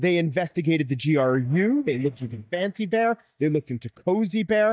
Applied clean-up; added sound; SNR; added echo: neural mask model DeepFilterNet 3.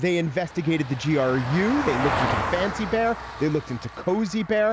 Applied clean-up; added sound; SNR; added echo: none; Vehicle; 7 dB; none.